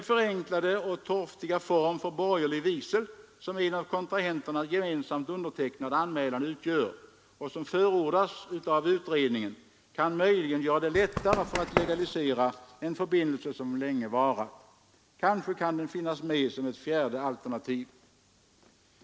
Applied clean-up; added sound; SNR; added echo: none; Run; 3 dB; none.